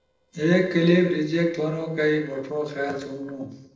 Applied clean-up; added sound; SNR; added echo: neural separator model SepFormer DNS4.